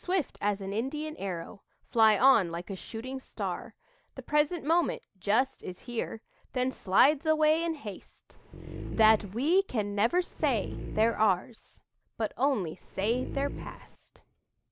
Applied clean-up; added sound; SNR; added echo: none; Dog; 9 dB; none.